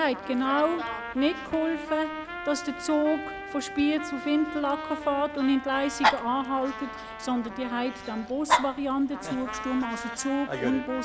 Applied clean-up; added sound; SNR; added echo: none; Trumpet + Dog; 5 dB; none.